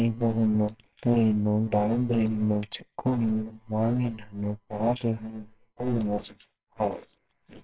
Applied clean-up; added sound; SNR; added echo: neural separator model SepFormer WHAMR!.